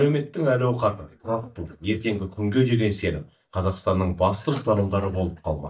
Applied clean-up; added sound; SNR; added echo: neural mask model DeepFilterNet 3.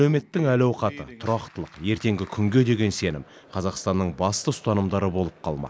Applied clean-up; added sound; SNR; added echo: none; none; none; none.